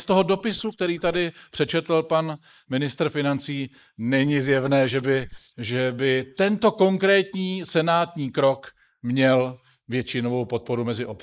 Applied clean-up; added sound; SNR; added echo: neural mask model Resemble Enhance denoiser.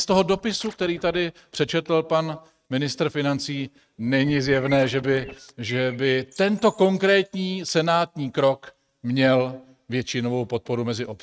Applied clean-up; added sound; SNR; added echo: neural mask model RNNoise.